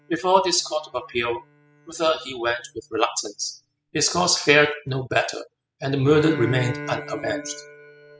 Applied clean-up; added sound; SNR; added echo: classical method spectral subtraction.